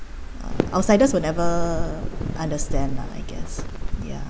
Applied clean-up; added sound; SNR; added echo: none; Fireworks + Wind; 10 dB; none.